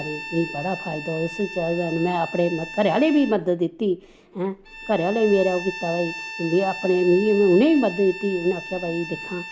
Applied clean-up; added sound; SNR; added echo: none; Bowed string instrument; 13 dB; none.